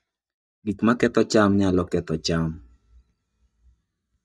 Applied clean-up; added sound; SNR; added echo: neural mask model DeepFilterNet 3.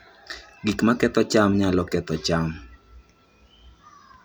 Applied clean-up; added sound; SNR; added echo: none; none; none; none.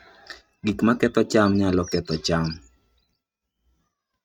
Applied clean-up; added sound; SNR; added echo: neural mask model RNNoise.